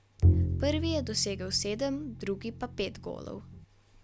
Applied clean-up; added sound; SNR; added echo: none; Bowed string instrument; -3 dB; none.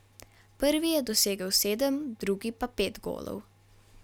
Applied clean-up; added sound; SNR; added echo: none; none; none; none.